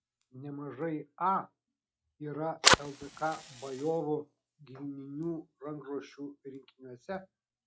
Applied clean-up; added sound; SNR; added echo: classical method log-MMSE.